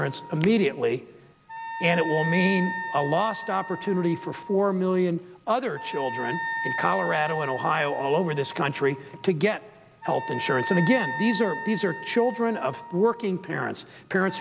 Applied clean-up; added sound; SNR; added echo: none; Wind instrument, woodwind instrument; 9 dB; none.